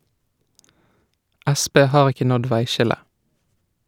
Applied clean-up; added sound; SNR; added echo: none; none; none; none.